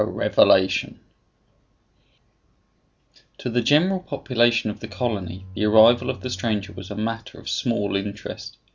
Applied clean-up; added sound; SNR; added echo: none; Bowed string instrument; 17 dB; none.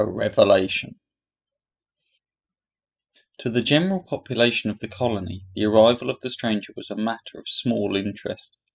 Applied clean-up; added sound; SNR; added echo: classical method spectral subtraction.